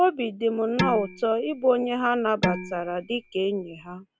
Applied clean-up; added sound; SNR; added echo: none; Dishes, pots, and pans; 8 dB; none.